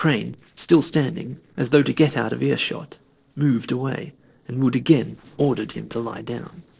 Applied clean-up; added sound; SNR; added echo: neural separator model SepFormer DNS4.